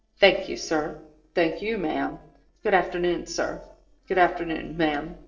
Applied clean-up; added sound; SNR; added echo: neural separator model SepFormer DNS4.